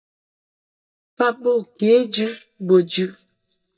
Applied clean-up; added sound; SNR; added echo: neural mask model DeepFilterNet 3.